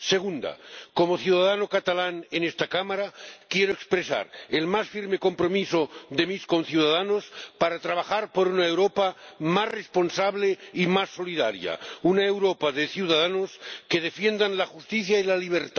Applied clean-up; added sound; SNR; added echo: none; none; none; none.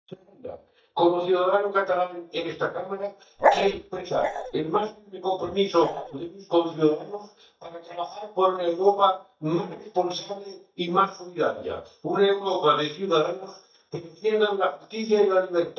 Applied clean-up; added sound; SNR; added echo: neural mask model DeepFilterNet 3.